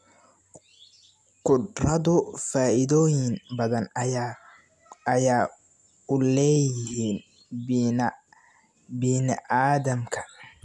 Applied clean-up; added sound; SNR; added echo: none; none; none; none.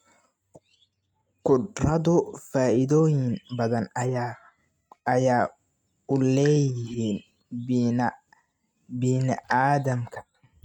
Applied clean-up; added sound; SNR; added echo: neural mask model RNNoise.